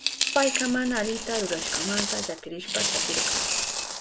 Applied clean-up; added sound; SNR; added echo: none; Coin (dropping); -1 dB; none.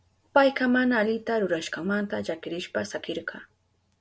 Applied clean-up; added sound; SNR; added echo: none; none; none; none.